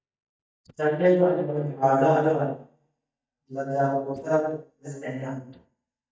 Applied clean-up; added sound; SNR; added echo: neural mask model DeepFilterNet 3.